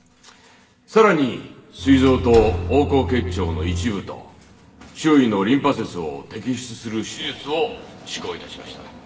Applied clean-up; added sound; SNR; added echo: none; Bowed string instrument; 6 dB; reverberation time 1.6 s.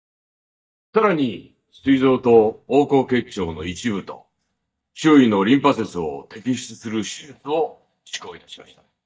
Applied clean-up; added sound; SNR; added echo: neural mask model DeepFilterNet 3.